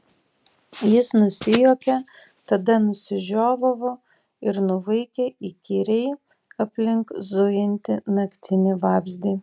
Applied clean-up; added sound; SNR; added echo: none; none; none; none.